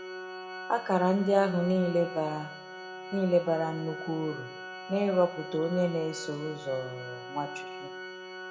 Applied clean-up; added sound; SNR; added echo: none; Organ; 11 dB; reverberation time 0.7 s.